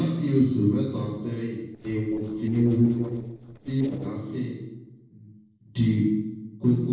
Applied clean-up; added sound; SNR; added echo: neural separator model SepFormer DNS4.